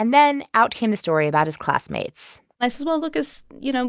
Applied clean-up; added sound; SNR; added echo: none; none; none; none.